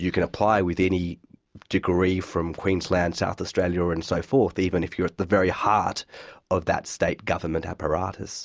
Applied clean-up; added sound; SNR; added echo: none; none; none; none.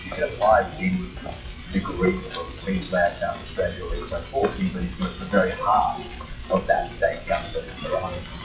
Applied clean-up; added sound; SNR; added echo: classical method WPE with log-MMSE.